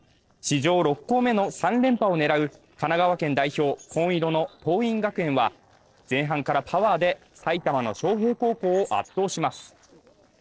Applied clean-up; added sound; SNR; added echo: neural separator model SepFormer DNS4.